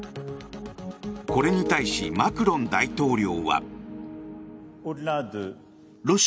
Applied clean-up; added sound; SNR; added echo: none; none; none; none.